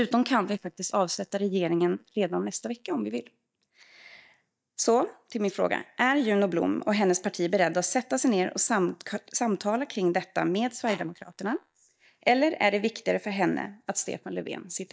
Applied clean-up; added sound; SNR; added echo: neural mask model DeepFilterNet 3.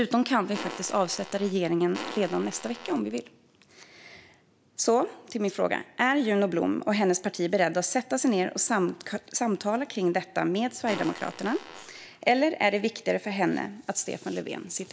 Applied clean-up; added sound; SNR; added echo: none; Fart; 13 dB; none.